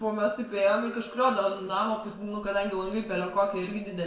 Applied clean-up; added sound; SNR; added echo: neural separator model SepFormer DNS4.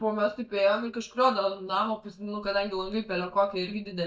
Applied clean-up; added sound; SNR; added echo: neural mask model DeepFilterNet 3.